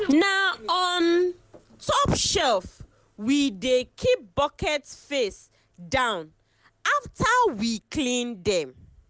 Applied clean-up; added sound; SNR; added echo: none; none; none; none.